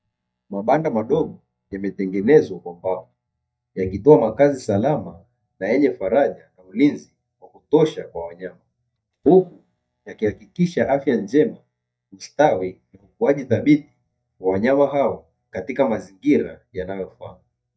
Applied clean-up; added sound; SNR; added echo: neural mask model DeepFilterNet 3.